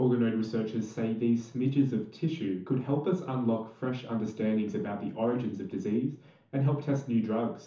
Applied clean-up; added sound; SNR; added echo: none; none; none; reverberation time 0.9 s.